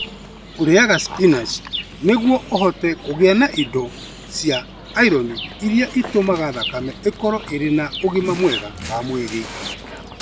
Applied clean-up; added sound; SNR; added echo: none; Dog + Chirp, tweet; 12 dB; none.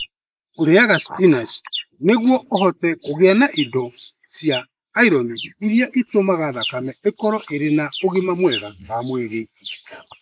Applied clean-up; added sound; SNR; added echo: neural mask model Resemble Enhance denoiser.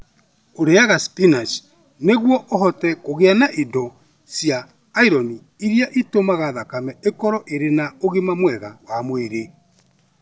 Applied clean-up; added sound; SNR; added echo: none; none; none; none.